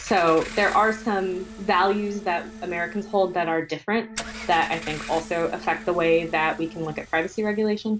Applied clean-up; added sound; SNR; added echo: none; Engine / Car + Organ; 15 dB; none.